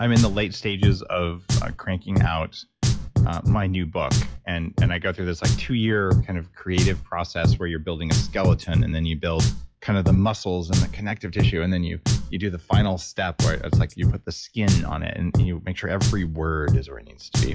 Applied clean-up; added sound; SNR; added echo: classical method log-MMSE.